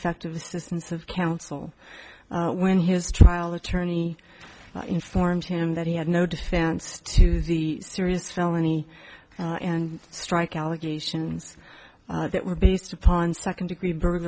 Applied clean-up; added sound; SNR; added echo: none; none; none; none.